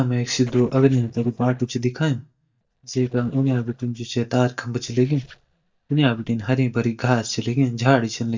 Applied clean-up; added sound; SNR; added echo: neural mask model DeepFilterNet 3.